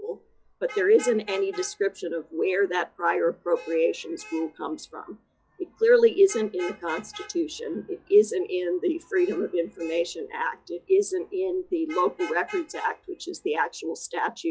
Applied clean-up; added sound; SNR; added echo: classical method log-MMSE.